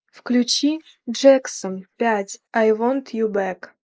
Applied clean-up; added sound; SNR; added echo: neural mask model Resemble Enhance denoiser.